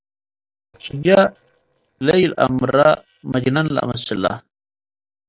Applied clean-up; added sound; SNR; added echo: neural separator model SepFormer DNS4.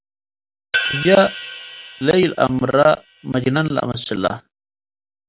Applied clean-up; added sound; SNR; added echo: none; Hi-hat; 9 dB; none.